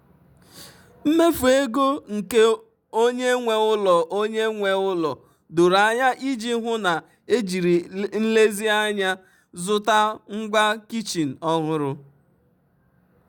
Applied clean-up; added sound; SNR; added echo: none; none; none; none.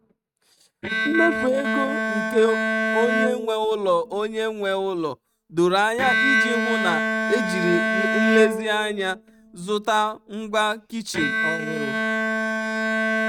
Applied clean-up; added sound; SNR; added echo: neural mask model RNNoise.